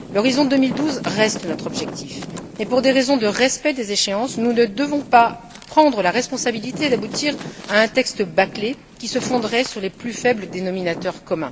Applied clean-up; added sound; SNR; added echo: none; Wind; 13 dB; none.